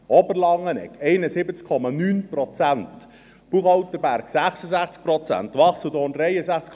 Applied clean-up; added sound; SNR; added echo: none; none; none; none.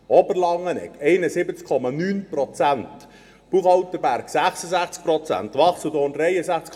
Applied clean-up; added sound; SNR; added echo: none; none; none; reverberation time 0.5 s.